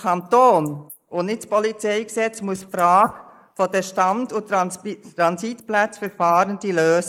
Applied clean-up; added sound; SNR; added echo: neural mask model Resemble Enhance denoiser.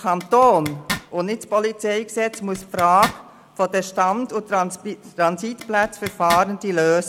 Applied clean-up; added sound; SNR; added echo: none; Zipper (clothing); 12 dB; none.